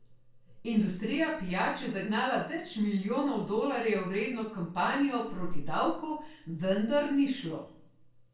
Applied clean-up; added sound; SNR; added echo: none; none; none; reverberation time 0.3 s.